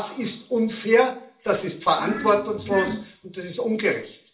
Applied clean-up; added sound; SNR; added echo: none; Glass; 8 dB; reverberation time 0.4 s.